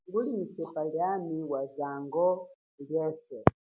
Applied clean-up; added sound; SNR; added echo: none; none; none; none.